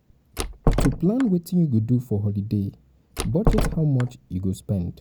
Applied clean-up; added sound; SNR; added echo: none; Door; 1 dB; none.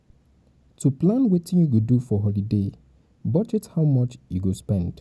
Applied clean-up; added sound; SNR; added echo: none; none; none; none.